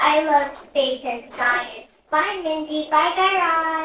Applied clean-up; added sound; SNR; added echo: neural separator model SepFormer DNS4.